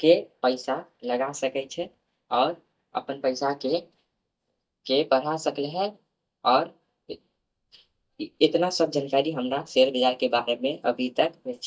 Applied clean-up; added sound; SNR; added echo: neural mask model DeepFilterNet 3.